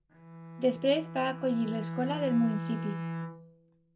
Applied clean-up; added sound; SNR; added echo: none; Bowed string instrument; 7 dB; none.